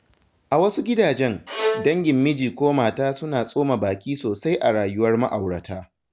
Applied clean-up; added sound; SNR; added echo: none; Bowed string instrument; 8 dB; none.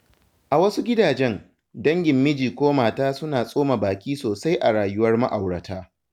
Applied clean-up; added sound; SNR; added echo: none; none; none; none.